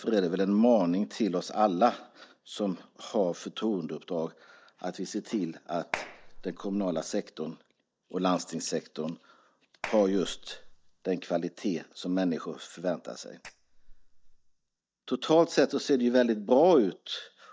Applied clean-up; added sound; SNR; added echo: neural mask model DeepFilterNet 3.